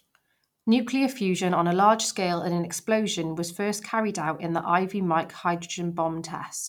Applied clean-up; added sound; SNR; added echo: none; none; none; none.